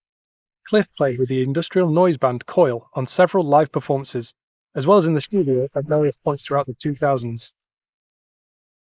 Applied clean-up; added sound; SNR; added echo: neural mask model Resemble Enhance denoiser.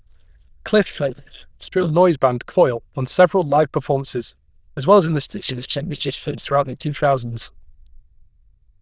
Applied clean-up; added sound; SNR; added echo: neural diffusion model UNIVERSE++.